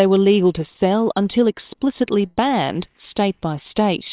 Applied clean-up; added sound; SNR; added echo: neural separator model SepFormer WHAMR!.